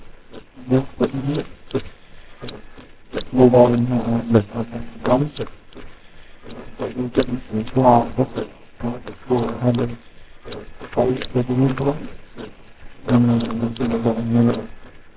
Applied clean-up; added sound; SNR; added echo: neural separator model SepFormer WHAMR!.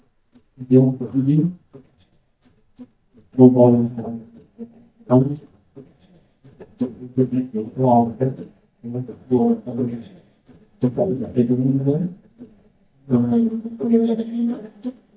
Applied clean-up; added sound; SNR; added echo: neural mask model DeepFilterNet 3.